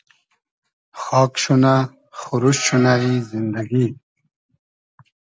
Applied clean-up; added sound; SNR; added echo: none; none; none; none.